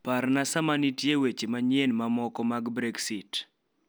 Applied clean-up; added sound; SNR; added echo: none; none; none; none.